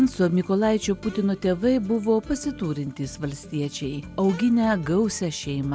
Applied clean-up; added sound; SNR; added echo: none; none; none; none.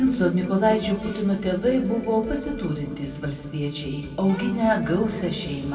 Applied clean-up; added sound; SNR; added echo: none; none; none; reverberation time 1.9 s.